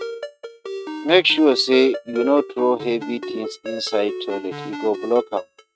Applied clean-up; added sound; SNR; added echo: neural mask model RNNoise.